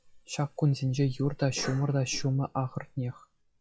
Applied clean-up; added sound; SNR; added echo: classical method log-MMSE.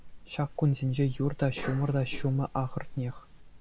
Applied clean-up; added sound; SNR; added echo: none; Cough; 10 dB; none.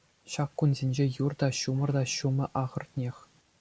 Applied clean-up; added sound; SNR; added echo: none; none; none; none.